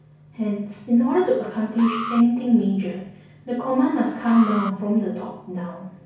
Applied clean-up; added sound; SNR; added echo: none; Alarm; 12 dB; reverberation time 0.6 s.